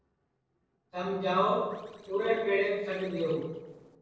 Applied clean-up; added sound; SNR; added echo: neural separator model SepFormer DNS4.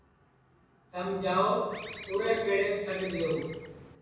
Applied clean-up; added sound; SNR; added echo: none; Bird; 14 dB; reverberation time 1.3 s.